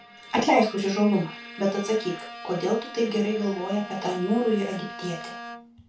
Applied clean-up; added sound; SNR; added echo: none; Bowed string instrument; 14 dB; reverberation time 0.2 s.